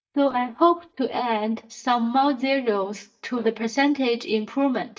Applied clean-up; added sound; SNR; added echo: neural mask model DeepFilterNet 3.